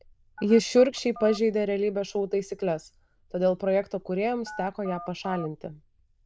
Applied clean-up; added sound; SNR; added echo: neural diffusion model UNIVERSE++.